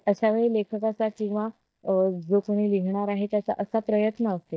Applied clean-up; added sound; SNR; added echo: neural mask model DeepFilterNet 3.